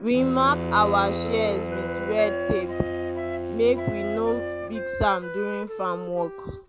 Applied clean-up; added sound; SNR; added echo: none; Wind instrument, woodwind instrument + Bowed string instrument; 4 dB; none.